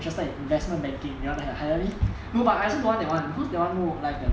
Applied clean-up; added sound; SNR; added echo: none; none; none; none.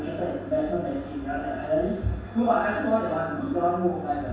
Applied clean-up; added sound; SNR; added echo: none; none; none; reverberation time 0.7 s.